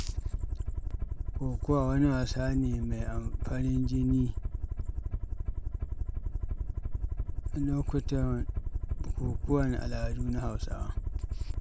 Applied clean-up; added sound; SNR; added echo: none; Aircraft; -1 dB; none.